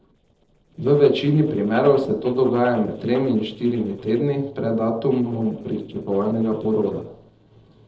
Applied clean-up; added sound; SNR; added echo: neural separator model SepFormer DNS4.